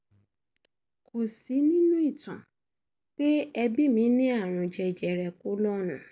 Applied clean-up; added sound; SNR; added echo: none; none; none; none.